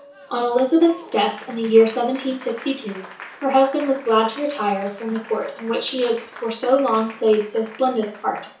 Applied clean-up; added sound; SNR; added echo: none; Applause; 19 dB; reverberation time 0.7 s.